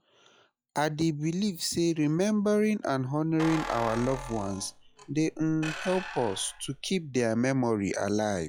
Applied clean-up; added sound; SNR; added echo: classical method log-MMSE.